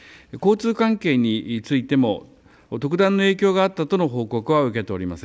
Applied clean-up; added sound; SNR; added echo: none; none; none; none.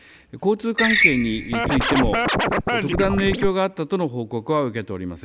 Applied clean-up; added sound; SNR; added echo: none; Scratching (performance technique) + Screech; -2 dB; none.